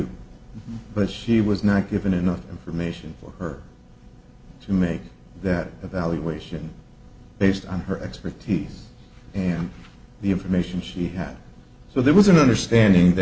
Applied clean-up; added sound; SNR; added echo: none; none; none; none.